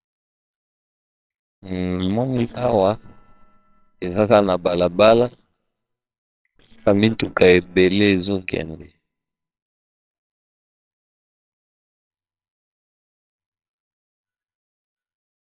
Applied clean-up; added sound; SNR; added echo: neural separator model SepFormer WHAMR!.